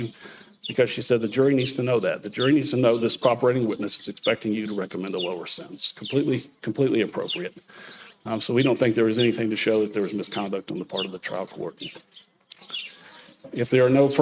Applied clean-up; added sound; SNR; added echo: neural mask model RNNoise.